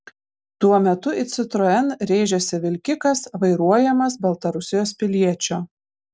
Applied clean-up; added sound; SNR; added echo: none; none; none; none.